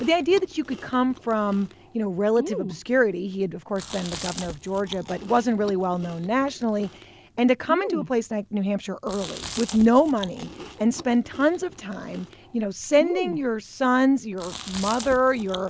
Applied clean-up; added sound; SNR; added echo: none; Chewing, mastication; 14 dB; none.